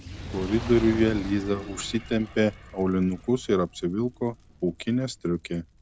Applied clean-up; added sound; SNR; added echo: none; Fire; 13 dB; none.